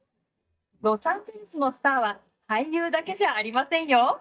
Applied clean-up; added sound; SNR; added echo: neural mask model DeepFilterNet 3.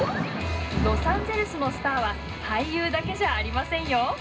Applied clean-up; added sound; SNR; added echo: none; Thunder / Rain; 7 dB; reverberation time 0.2 s.